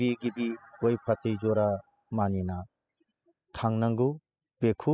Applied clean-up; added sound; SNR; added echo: classical method spectral subtraction.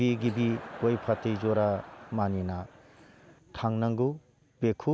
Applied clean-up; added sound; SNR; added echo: none; Crowd; 16 dB; none.